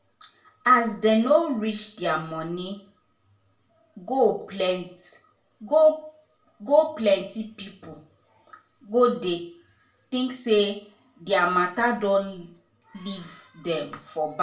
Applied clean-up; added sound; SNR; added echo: none; none; none; reverberation time 0.3 s.